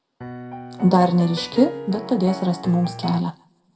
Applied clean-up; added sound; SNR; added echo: none; Piano; 11 dB; reverberation time 0.5 s.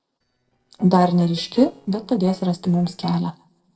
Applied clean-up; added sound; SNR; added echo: neural separator model SepFormer DNS4.